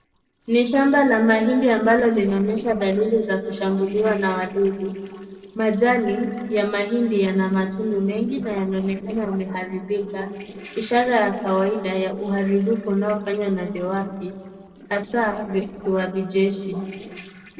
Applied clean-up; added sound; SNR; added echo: neural separator model SepFormer DNS4.